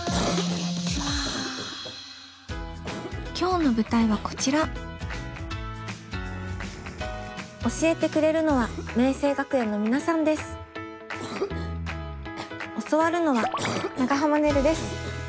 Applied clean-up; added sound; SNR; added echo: none; Cough; 13 dB; none.